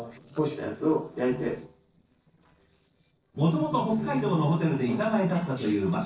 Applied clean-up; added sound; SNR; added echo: neural separator model SepFormer DNS4.